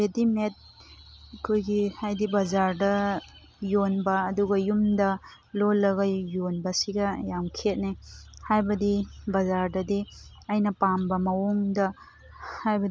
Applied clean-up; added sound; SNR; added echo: none; none; none; none.